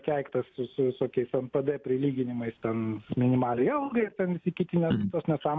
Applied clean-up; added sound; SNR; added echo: none; none; none; none.